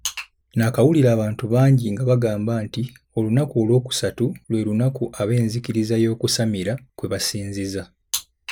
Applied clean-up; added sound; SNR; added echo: none; none; none; none.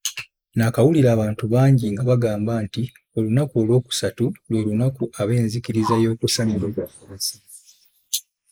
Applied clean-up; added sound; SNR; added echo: neural mask model Resemble Enhance denoiser.